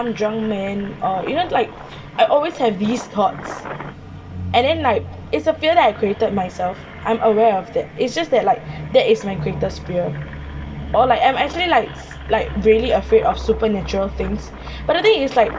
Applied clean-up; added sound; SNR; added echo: none; Engine; 20 dB; reverberation time 3.0 s.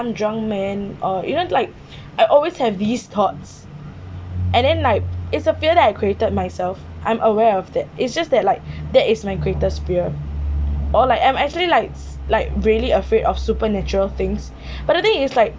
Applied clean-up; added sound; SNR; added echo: none; none; none; none.